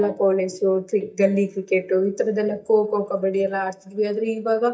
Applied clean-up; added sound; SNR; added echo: neural mask model DeepFilterNet 3.